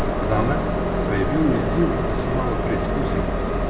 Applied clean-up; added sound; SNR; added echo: none; Train; -3 dB; reverberation time 1.1 s.